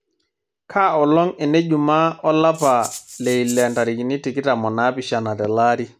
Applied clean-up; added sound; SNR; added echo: none; Rattle (instrument); 15 dB; none.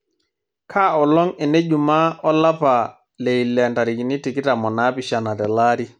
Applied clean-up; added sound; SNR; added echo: none; none; none; none.